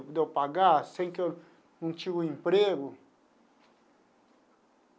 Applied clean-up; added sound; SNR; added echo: none; none; none; none.